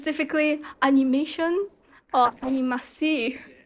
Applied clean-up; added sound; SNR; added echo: neural separator model SepFormer DNS4.